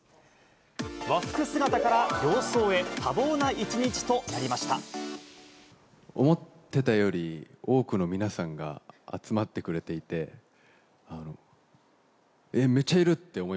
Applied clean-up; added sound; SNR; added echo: none; none; none; none.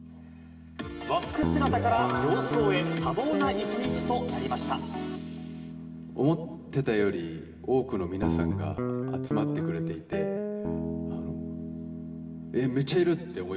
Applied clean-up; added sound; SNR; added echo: none; Guitar; 2 dB; reverberation time 1.9 s.